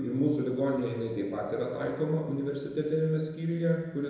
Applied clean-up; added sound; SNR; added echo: none; none; none; reverberation time 1.0 s.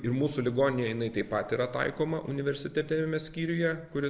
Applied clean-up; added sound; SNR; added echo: none; none; none; none.